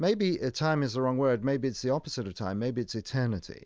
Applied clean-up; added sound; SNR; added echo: none; none; none; none.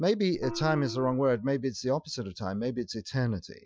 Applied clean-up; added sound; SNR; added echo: classical method Wiener filter.